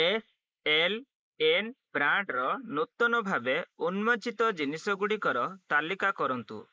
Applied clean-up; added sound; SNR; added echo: neural mask model Resemble Enhance denoiser.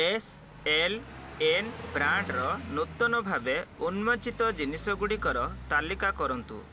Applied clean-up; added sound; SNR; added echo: none; Car passing by; 13 dB; none.